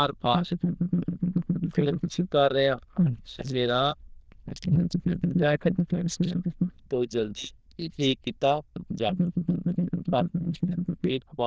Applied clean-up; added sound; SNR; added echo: neural diffusion model UNIVERSE++.